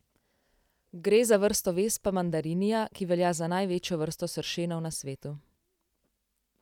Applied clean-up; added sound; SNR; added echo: none; none; none; none.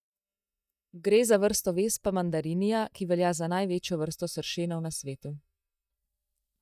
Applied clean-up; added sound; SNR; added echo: neural mask model DeepFilterNet 3.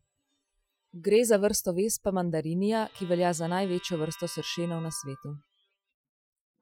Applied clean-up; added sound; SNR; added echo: classical method Wiener filter.